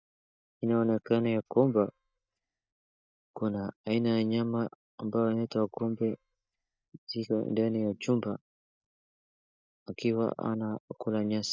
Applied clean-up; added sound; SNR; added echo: neural mask model DeepFilterNet 3.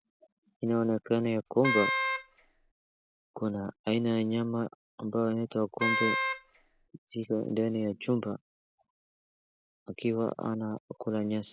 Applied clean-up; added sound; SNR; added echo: none; Wind instrument, woodwind instrument; 0 dB; none.